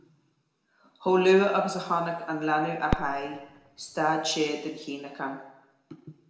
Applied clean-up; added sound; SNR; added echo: none; Fireworks; 9 dB; reverberation time 0.9 s.